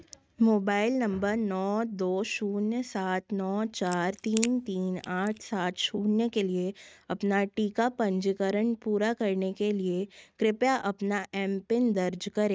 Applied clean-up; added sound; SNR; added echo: neural mask model RNNoise.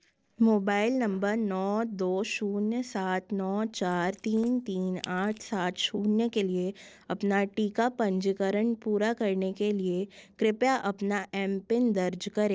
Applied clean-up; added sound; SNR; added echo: neural separator model SepFormer DNS4.